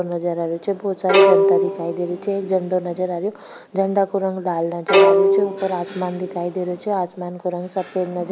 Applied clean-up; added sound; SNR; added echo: none; Bowed string instrument; -4 dB; none.